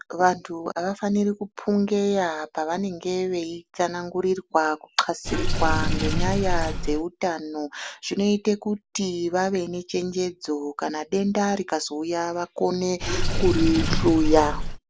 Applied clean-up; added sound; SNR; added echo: none; Sink (filling or washing) / Water; 4 dB; none.